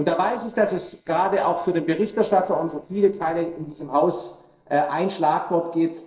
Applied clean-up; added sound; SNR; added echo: neural separator model SepFormer DNS4.